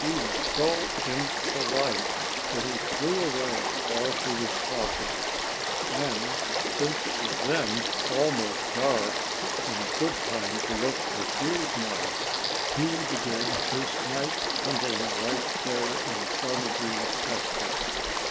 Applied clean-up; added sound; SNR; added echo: none; Stream / Frog; -3 dB; none.